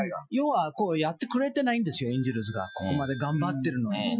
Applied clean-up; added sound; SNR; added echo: classical method Wiener filter.